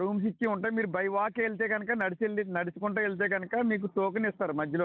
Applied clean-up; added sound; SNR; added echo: none; none; none; none.